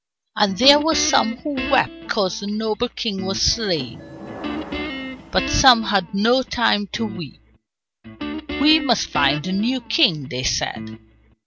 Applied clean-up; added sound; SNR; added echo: none; Guitar + Subway, metro, underground / Sliding door; 10 dB; none.